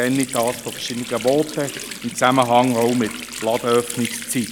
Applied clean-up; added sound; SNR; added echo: none; Water tap, faucet; 12 dB; none.